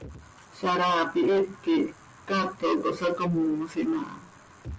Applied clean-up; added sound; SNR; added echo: none; none; none; none.